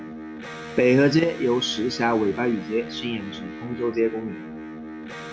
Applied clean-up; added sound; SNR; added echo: none; Electric guitar; 11 dB; none.